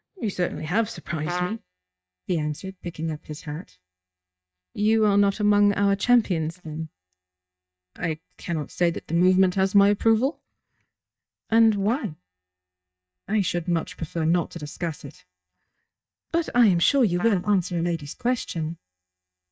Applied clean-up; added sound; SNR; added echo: neural mask model DeepFilterNet 3.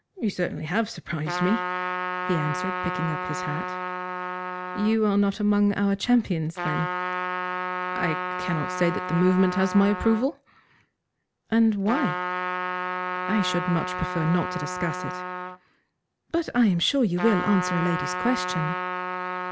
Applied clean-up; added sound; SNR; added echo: none; Trumpet; 5 dB; none.